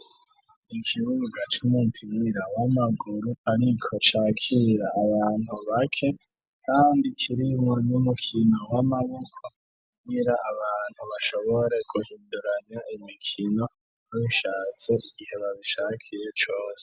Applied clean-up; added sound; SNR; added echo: none; none; none; none.